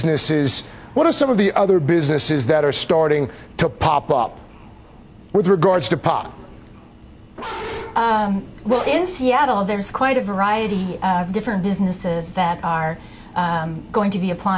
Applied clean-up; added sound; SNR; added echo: none; Bark; 13 dB; none.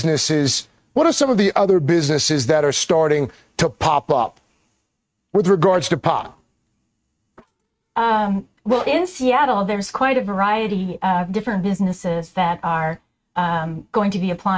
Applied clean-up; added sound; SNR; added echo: neural mask model RNNoise.